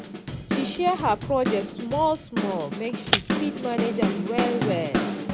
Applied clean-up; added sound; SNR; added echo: none; Drum / Drum kit + Shatter; 0 dB; none.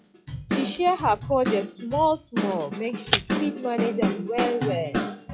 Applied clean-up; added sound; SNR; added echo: classical method log-MMSE.